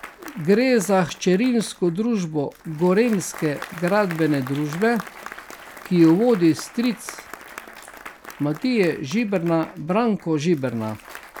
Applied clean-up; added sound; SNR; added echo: none; Applause; 18 dB; none.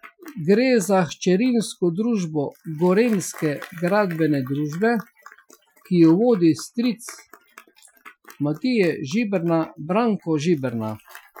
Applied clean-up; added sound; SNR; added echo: classical method Wiener filter.